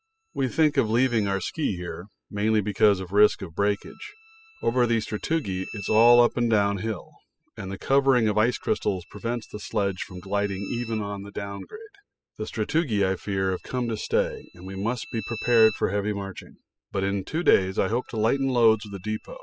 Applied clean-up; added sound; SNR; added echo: classical method spectral subtraction.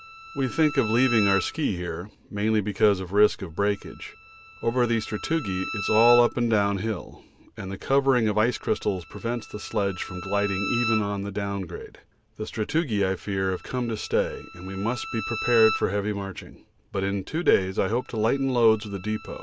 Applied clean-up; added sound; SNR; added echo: none; Bowed string instrument; 12 dB; none.